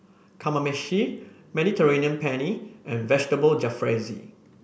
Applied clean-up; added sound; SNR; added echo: none; none; none; none.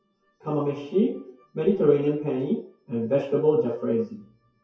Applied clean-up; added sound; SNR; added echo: classical method WPE with log-MMSE.